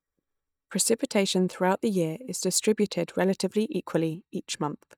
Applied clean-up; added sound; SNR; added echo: neural mask model DeepFilterNet 3.